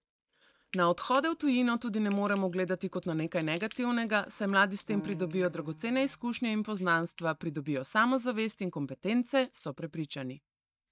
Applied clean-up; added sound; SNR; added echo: neural mask model DeepFilterNet 3.